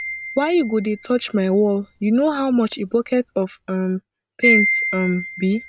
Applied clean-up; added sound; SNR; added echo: none; Wind chime; 6 dB; none.